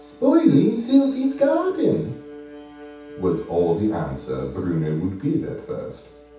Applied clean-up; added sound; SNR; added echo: none; Bowed string instrument; 20 dB; reverberation time 0.7 s.